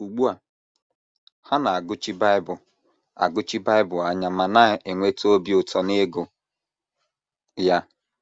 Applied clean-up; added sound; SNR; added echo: none; none; none; none.